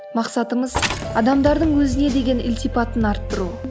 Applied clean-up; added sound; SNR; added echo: none; Mechanisms; 10 dB; none.